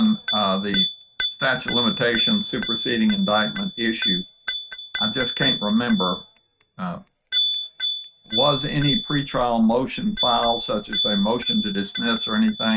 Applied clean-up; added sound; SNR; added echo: neural mask model RNNoise.